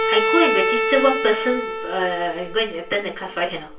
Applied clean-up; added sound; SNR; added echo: none; Bowed string instrument; 1 dB; reverberation time 0.3 s.